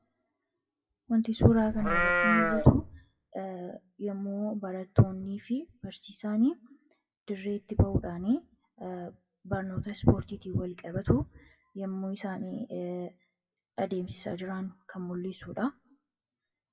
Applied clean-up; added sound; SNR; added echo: classical method WPE with log-MMSE.